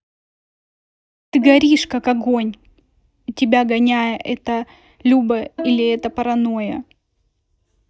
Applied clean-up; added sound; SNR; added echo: neural mask model DeepFilterNet 3.